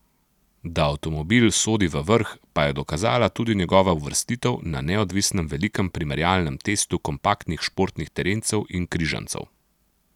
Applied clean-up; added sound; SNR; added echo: none; none; none; none.